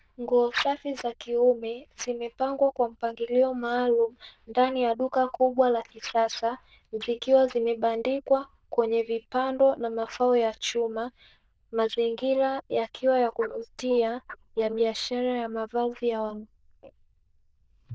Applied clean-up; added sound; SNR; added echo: neural diffusion model UNIVERSE++.